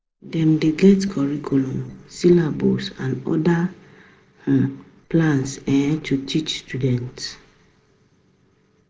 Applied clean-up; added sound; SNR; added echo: neural separator model SepFormer DNS4.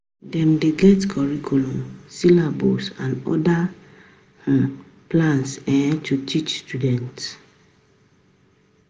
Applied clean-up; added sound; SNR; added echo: none; none; none; none.